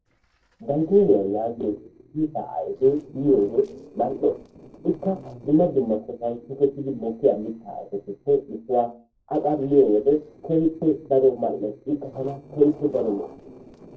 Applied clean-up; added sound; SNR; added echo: neural separator model SepFormer DNS4.